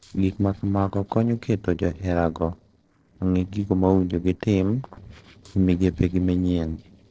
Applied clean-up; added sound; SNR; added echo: neural separator model SepFormer DNS4.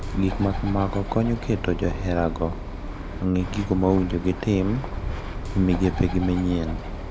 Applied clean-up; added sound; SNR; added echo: none; Bird; 6 dB; none.